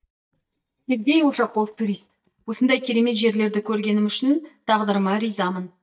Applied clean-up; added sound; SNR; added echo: neural mask model DeepFilterNet 3.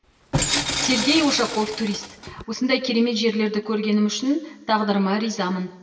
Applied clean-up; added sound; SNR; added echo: none; Tools; 4 dB; reverberation time 1.4 s.